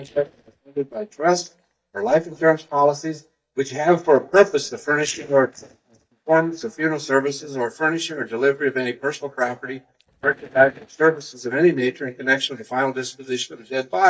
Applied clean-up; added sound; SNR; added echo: neural mask model DeepFilterNet 3.